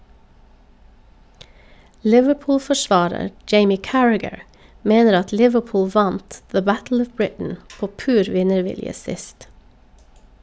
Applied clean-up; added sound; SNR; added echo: none; none; none; none.